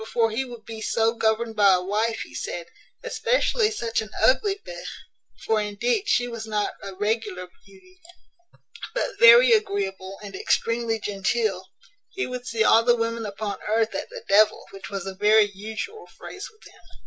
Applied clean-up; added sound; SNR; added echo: none; none; none; none.